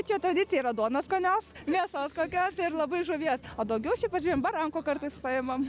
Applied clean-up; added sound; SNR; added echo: none; none; none; none.